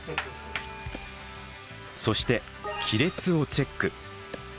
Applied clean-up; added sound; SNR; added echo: none; Wood; 20 dB; none.